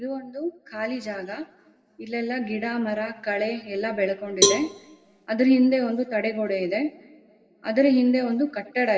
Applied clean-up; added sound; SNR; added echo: none; Cowbell; 3 dB; reverberation time 1.7 s.